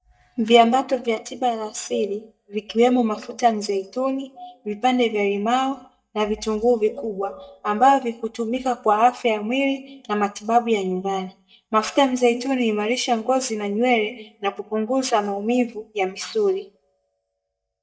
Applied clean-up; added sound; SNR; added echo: neural mask model DeepFilterNet 3.